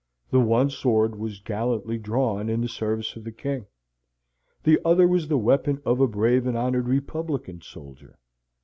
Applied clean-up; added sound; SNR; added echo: none; none; none; none.